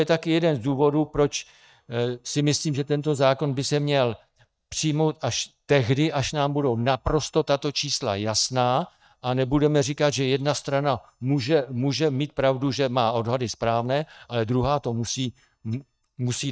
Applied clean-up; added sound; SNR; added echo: neural mask model DeepFilterNet 3.